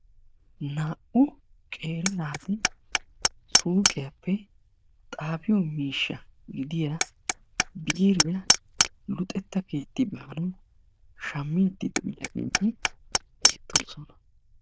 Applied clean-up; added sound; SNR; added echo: neural diffusion model UNIVERSE++.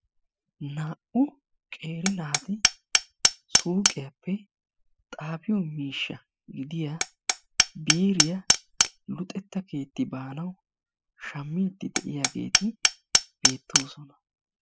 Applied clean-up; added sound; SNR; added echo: classical method spectral subtraction.